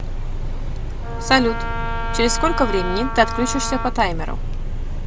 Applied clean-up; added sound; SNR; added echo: none; Wind instrument, woodwind instrument; 9 dB; none.